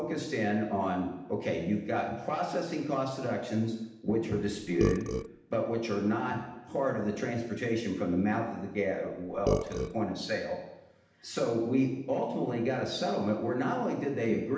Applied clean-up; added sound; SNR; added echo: none; Burping, eructation; 4 dB; reverberation time 0.8 s.